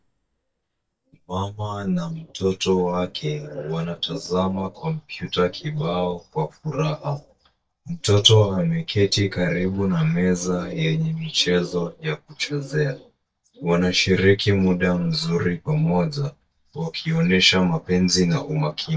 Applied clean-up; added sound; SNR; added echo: neural mask model DeepFilterNet 3.